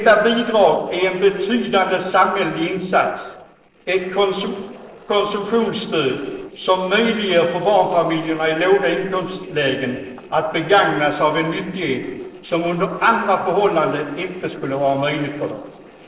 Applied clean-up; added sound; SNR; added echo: neural separator model SepFormer DNS4.